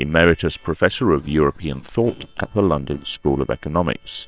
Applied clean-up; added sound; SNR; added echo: neural separator model SepFormer WHAM!.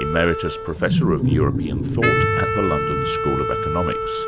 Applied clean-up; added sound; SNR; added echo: none; Wild animals + Wind instrument, woodwind instrument; -3 dB; none.